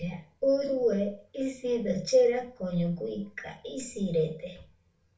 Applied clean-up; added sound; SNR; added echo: none; none; none; reverberation time 0.3 s.